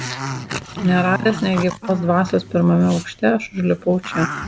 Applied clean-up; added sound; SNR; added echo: none; Growling; 11 dB; none.